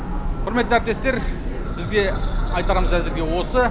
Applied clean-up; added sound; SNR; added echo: none; Church bell; 1 dB; none.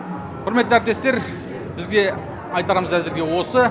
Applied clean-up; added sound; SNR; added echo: none; none; none; none.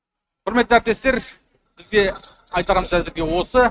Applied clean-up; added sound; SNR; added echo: neural mask model RNNoise.